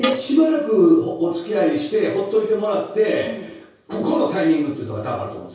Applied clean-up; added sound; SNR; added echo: none; Tools; 16 dB; reverberation time 0.6 s.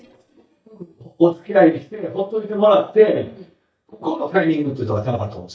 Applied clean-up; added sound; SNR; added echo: neural mask model DeepFilterNet 3.